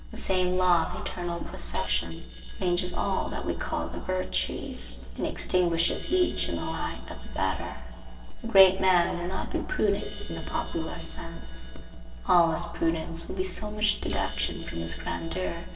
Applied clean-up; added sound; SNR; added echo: neural separator model SepFormer DNS4.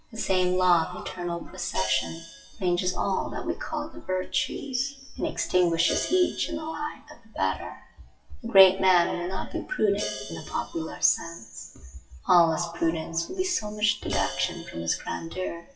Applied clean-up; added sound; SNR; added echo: classical method WPE with log-MMSE.